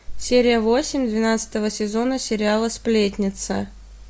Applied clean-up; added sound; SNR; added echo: none; none; none; none.